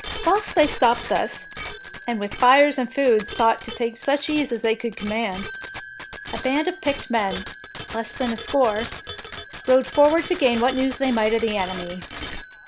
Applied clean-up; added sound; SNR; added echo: none; Bicycle bell; 1 dB; none.